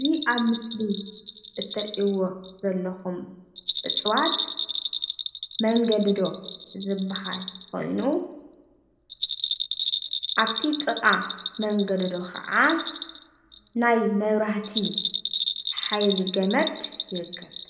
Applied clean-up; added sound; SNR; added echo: none; Bell; 5 dB; reverberation time 0.7 s.